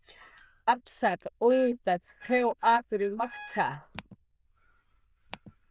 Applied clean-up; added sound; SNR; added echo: neural diffusion model UNIVERSE++.